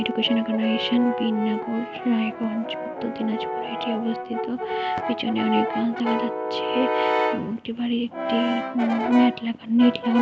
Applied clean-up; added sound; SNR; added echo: none; Brass instrument; 4 dB; none.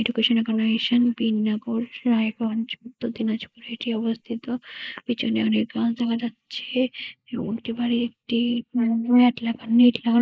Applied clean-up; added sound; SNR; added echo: neural mask model Resemble Enhance denoiser.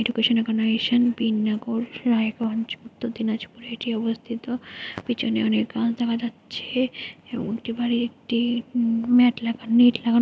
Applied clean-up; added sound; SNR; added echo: none; none; none; none.